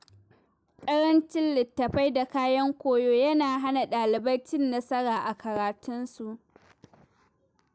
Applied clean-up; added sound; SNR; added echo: none; none; none; none.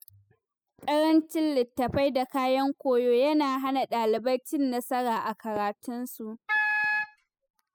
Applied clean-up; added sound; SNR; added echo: classical method spectral subtraction.